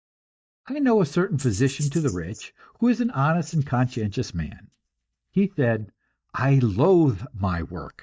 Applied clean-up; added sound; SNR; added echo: neural mask model DeepFilterNet 3.